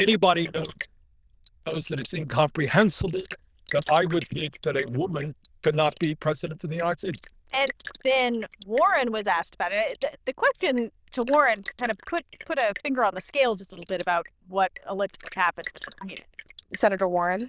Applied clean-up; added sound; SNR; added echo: neural diffusion model UNIVERSE++.